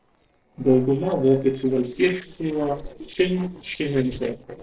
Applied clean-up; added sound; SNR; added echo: neural separator model SepFormer DNS4.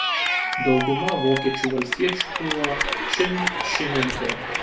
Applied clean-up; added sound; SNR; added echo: none; Cheering / Clapping; 1 dB; reverberation time 0.2 s.